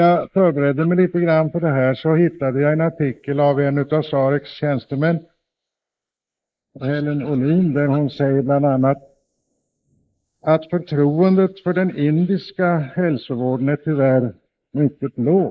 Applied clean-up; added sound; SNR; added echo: neural mask model Resemble Enhance denoiser.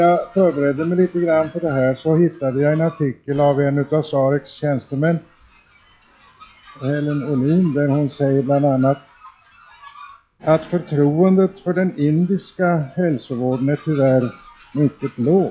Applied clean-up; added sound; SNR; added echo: classical method log-MMSE.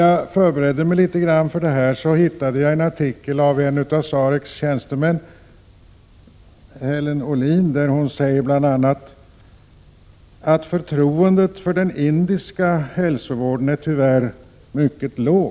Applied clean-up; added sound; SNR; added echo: none; none; none; none.